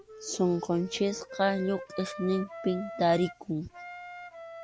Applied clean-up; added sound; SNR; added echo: none; Wind instrument, woodwind instrument; 13 dB; none.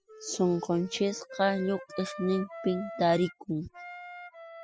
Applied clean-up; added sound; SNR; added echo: classical method spectral subtraction.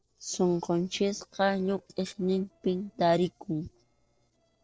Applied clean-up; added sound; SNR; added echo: neural separator model SepFormer DNS4.